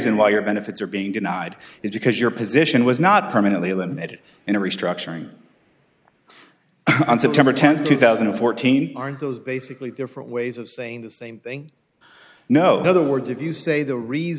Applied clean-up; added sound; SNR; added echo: none; none; none; none.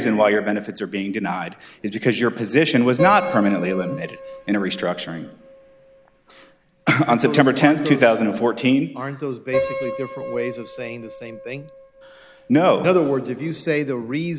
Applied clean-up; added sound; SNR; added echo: none; Piano; 12 dB; none.